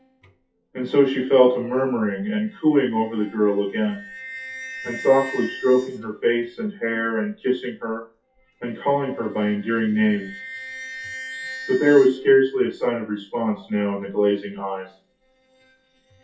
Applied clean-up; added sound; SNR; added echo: classical method WPE with log-MMSE.